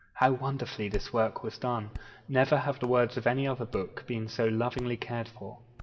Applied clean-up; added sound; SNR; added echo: none; Hands; 17 dB; reverberation time 1.7 s.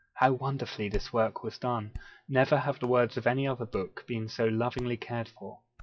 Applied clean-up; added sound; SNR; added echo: classical method WPE with log-MMSE.